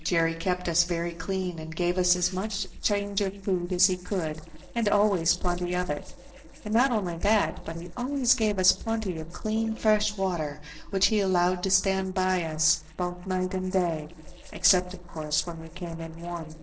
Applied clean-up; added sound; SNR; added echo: neural separator model SepFormer DNS4.